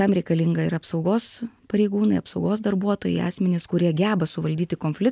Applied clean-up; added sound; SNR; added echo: none; none; none; none.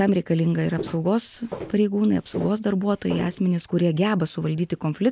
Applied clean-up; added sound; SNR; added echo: none; Walk, footsteps; 15 dB; none.